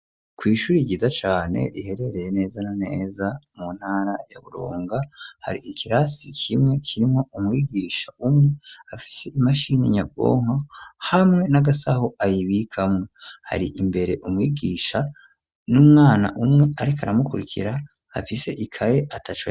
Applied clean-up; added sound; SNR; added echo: none; none; none; none.